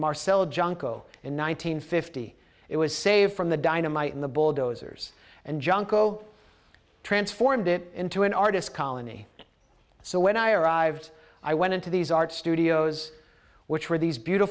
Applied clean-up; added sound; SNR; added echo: none; none; none; none.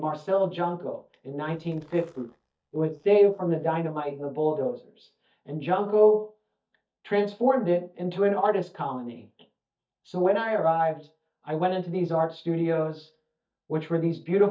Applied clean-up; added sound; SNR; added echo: neural mask model DeepFilterNet 3.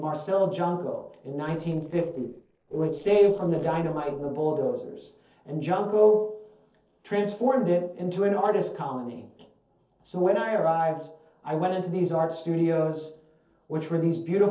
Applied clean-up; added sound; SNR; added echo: neural separator model SepFormer DNS4.